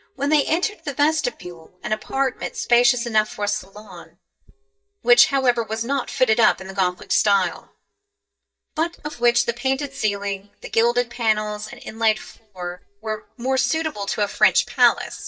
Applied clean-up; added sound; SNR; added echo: neural mask model DeepFilterNet 3.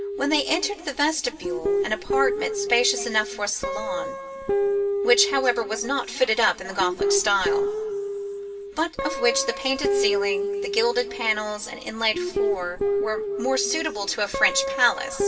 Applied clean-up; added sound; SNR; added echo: none; Guitar; 2 dB; reverberation time 2.9 s.